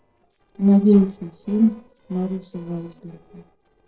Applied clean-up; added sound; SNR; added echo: neural separator model SepFormer DNS4.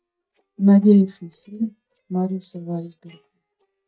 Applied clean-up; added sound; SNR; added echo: neural mask model DeepFilterNet 3.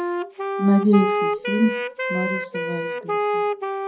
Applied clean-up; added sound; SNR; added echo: none; Wind instrument, woodwind instrument; 1 dB; reverberation time 0.2 s.